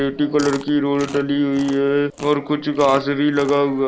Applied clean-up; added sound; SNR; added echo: none; Chewing, mastication; 19 dB; none.